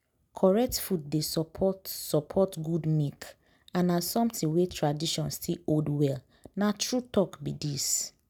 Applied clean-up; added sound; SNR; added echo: none; none; none; none.